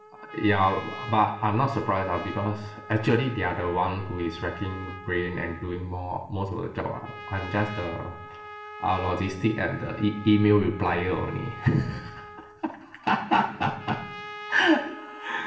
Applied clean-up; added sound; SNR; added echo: none; Trumpet; 15 dB; reverberation time 0.8 s.